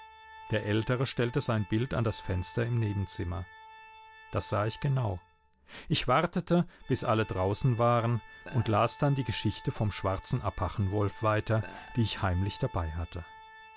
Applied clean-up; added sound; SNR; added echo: none; Burping, eructation + Organ; 20 dB; none.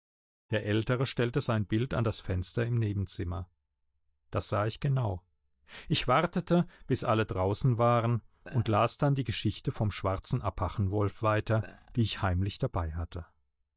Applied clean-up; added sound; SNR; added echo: neural mask model DeepFilterNet 3.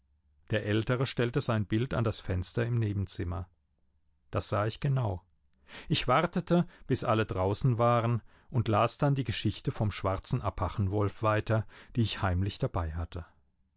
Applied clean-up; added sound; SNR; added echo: none; none; none; none.